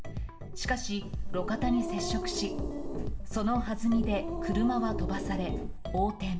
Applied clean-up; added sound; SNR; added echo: none; Growling; 5 dB; reverberation time 2.1 s.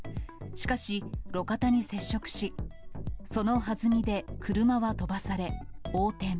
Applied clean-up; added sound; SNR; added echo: none; none; none; none.